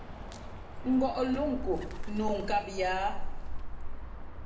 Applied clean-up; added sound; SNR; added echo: none; Bird; 2 dB; reverberation time 0.7 s.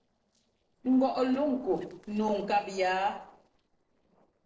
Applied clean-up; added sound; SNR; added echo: neural separator model SepFormer DNS4.